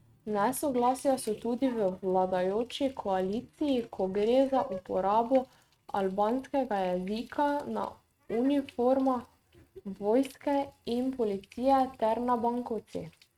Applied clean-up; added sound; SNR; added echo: neural mask model RNNoise.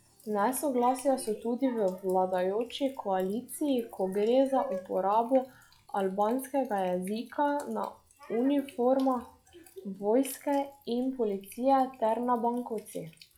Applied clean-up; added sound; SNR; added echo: classical method log-MMSE.